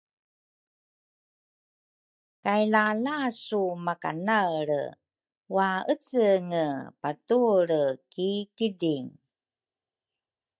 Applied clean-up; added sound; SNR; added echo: neural mask model DeepFilterNet 3.